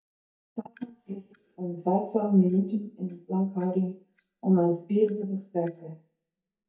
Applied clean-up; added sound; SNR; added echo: neural mask model DeepFilterNet 3.